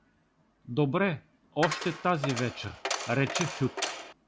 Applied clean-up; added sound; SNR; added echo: none; Coin (dropping); 4 dB; none.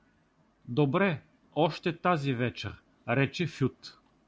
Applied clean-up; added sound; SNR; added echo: none; none; none; none.